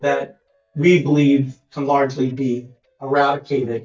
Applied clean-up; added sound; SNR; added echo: neural mask model DeepFilterNet 3.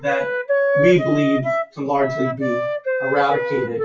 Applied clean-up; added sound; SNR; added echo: classical method WPE with log-MMSE.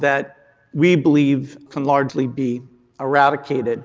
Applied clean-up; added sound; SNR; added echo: none; none; none; none.